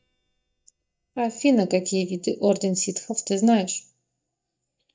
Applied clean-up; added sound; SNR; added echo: neural mask model DeepFilterNet 3.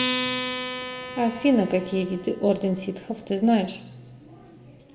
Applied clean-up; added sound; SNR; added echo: none; Acoustic guitar; 7 dB; reverberation time 1.1 s.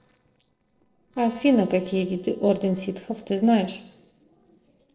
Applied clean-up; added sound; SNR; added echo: neural separator model SepFormer DNS4.